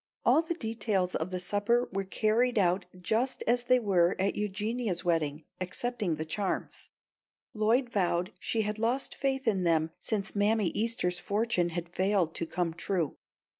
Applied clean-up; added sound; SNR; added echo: none; none; none; none.